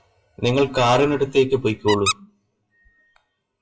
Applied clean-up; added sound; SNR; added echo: classical method WPE with log-MMSE.